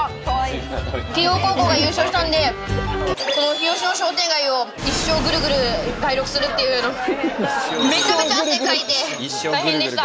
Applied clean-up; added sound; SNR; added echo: none; none; none; none.